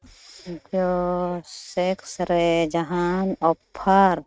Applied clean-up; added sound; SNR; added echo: neural mask model RNNoise.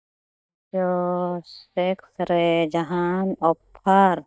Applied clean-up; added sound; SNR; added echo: neural mask model DeepFilterNet 3.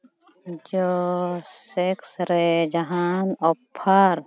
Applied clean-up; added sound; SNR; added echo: none; none; none; none.